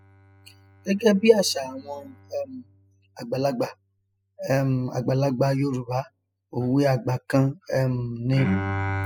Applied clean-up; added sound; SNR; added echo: classical method spectral subtraction.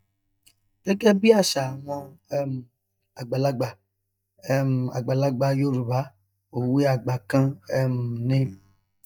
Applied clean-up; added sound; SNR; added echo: neural mask model DeepFilterNet 3.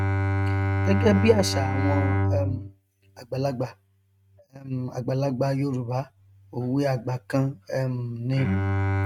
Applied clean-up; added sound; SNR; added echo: neural mask model RNNoise.